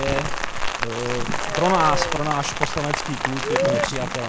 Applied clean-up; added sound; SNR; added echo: none; Rain + Applause / Cheering / Clapping; -2 dB; none.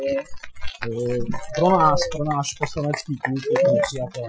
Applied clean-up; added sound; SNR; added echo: classical method Wiener filter.